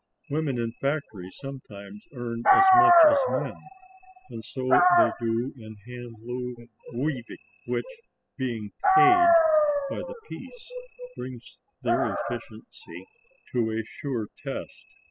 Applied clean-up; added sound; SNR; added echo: classical method spectral subtraction.